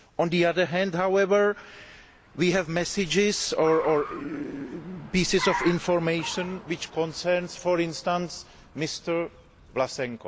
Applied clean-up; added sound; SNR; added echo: none; Car; 15 dB; none.